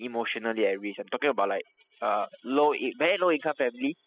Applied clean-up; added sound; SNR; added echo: classical method spectral subtraction.